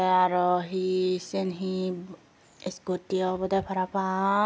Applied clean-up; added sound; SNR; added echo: none; none; none; none.